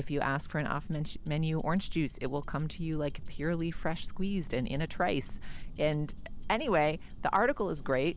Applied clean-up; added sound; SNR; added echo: none; Tick-tock; 6 dB; none.